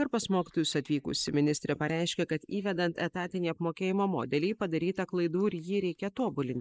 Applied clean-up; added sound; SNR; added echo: neural mask model Resemble Enhance denoiser.